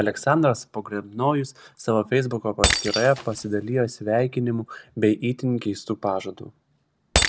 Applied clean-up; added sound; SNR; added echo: none; Shatter; 7 dB; none.